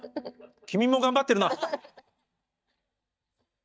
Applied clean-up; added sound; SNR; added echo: neural mask model DeepFilterNet 3.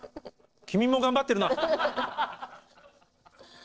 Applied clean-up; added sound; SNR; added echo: neural separator model SepFormer DNS4.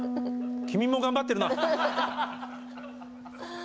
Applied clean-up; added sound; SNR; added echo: none; Bass guitar; 6 dB; none.